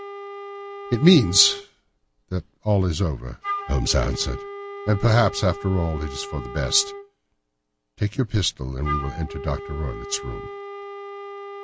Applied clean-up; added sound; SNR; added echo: none; Wind instrument, woodwind instrument; 12 dB; none.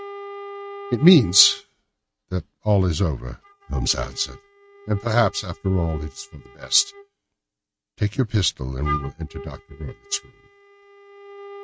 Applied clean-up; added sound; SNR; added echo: neural mask model RNNoise.